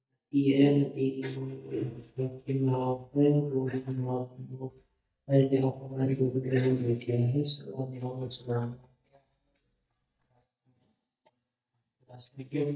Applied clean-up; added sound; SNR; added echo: neural mask model DeepFilterNet 3.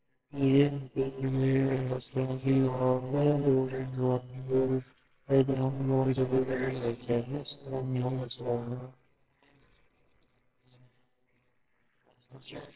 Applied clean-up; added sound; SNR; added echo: neural separator model SepFormer WHAMR!.